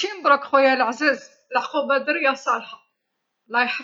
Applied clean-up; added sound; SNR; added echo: none; none; none; none.